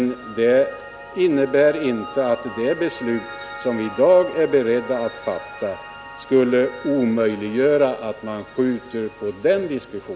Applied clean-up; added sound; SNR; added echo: none; Piano; 17 dB; none.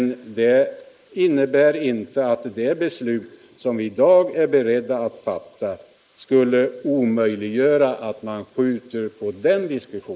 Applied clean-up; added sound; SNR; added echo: neural mask model Resemble Enhance denoiser.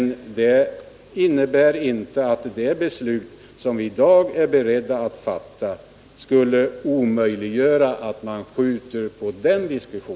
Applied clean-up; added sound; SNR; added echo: none; none; none; none.